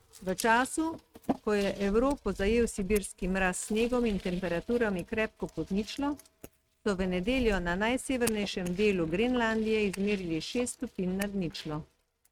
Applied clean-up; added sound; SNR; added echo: neural mask model RNNoise.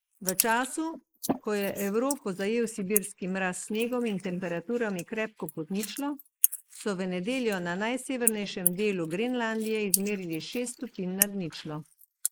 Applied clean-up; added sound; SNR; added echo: neural mask model Resemble Enhance denoiser.